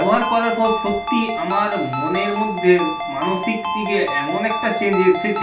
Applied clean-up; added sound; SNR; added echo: none; Ringtone; 4 dB; reverberation time 0.3 s.